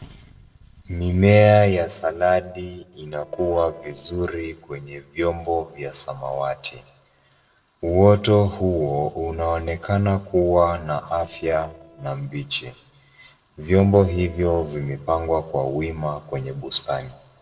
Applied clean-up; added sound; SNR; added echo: neural separator model SepFormer DNS4.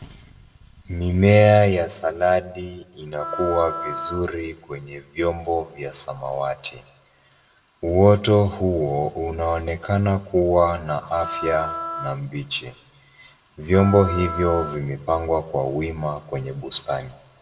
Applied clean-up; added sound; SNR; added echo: none; Wind instrument, woodwind instrument; 10 dB; reverberation time 0.8 s.